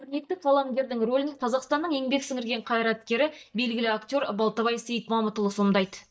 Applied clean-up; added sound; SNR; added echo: neural mask model DeepFilterNet 3.